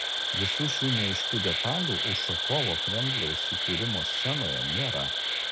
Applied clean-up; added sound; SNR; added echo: none; Insect; -4 dB; none.